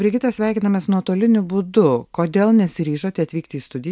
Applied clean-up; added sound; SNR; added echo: none; none; none; none.